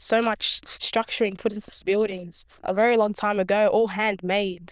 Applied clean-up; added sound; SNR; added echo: neural diffusion model UNIVERSE++.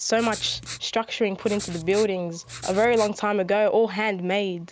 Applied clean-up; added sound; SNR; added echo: none; Writing; 15 dB; none.